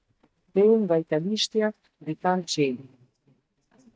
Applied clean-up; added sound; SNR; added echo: neural mask model DeepFilterNet 3.